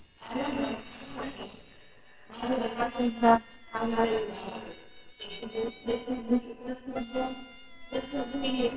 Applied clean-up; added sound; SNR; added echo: neural separator model SepFormer WHAMR!.